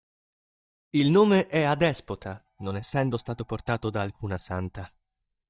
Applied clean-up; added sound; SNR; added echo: neural mask model DeepFilterNet 3.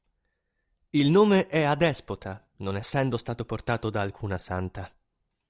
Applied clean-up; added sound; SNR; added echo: none; none; none; none.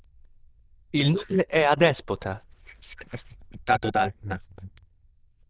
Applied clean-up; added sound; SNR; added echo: neural diffusion model UNIVERSE++.